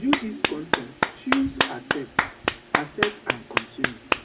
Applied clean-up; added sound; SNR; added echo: none; Clapping; -4 dB; reverberation time 1.6 s.